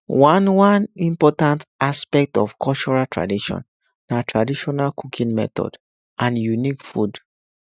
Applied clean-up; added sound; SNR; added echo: none; none; none; none.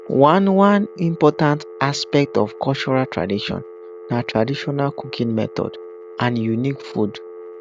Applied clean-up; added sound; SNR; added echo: none; Telephone; 16 dB; none.